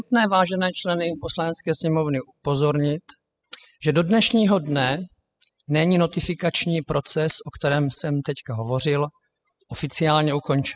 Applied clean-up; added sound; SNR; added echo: classical method spectral subtraction.